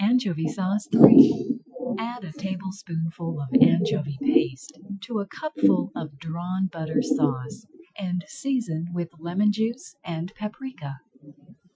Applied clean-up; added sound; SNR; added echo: classical method Wiener filter.